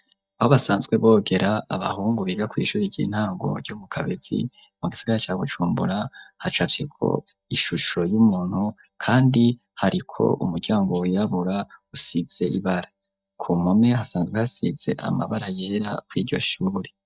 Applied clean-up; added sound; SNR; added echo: neural mask model DeepFilterNet 3.